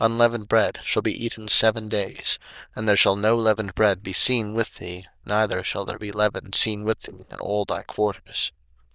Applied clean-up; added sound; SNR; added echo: neural diffusion model UNIVERSE++.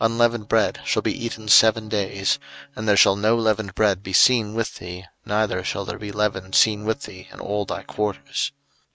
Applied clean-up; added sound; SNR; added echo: neural mask model RNNoise.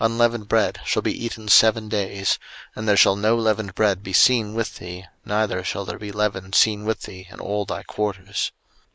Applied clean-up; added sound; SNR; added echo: neural mask model Resemble Enhance denoiser.